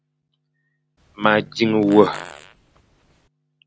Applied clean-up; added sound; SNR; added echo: none; Fart; 19 dB; none.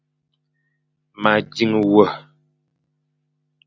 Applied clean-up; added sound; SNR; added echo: none; none; none; none.